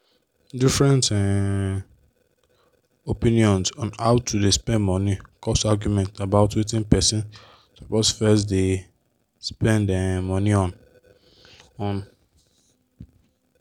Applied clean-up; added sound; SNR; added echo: none; none; none; none.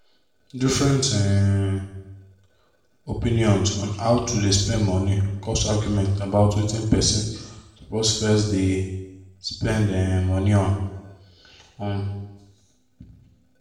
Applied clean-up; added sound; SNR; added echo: none; none; none; reverberation time 0.9 s.